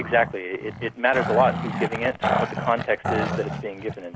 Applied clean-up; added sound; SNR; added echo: none; Growling; 3 dB; none.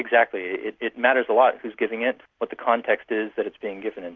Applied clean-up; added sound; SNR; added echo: none; none; none; none.